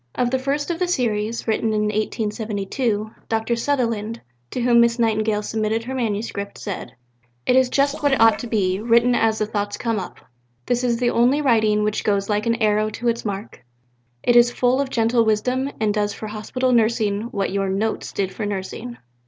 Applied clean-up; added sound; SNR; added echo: neural separator model SepFormer DNS4.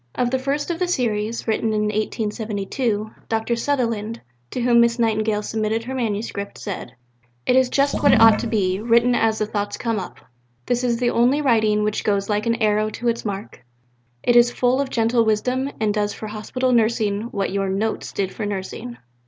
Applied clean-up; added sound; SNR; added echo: none; Sink (filling or washing) / Water; 2 dB; none.